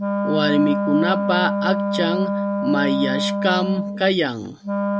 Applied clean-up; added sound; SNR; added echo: none; Wind instrument, woodwind instrument; 1 dB; none.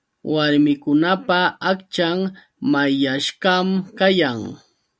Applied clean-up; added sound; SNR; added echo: none; none; none; none.